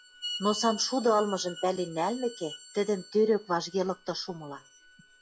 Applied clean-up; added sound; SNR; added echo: classical method log-MMSE.